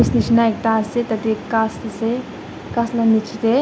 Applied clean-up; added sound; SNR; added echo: none; none; none; none.